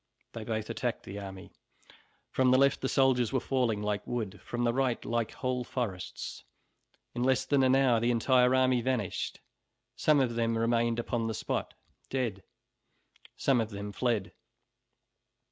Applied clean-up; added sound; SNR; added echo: none; none; none; none.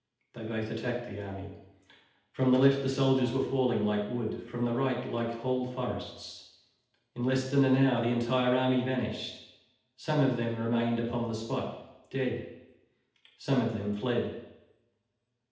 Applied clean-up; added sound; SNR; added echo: none; none; none; reverberation time 0.8 s.